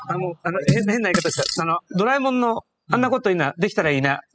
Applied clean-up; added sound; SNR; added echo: classical method spectral subtraction.